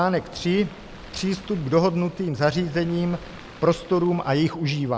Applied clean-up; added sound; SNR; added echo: none; Waves, surf; 19 dB; none.